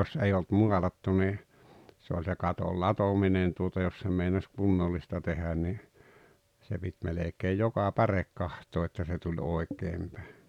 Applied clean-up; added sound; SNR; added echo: none; none; none; none.